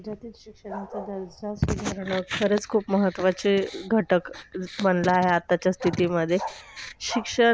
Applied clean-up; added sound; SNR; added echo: none; Bark; 18 dB; none.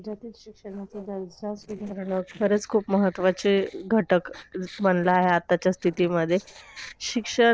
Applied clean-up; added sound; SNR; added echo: neural separator model SepFormer DNS4.